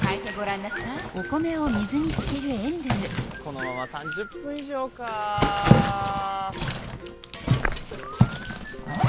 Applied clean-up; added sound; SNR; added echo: none; Zipper (clothing); -2 dB; none.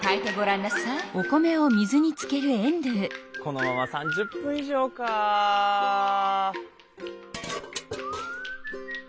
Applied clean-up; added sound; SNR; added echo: none; none; none; none.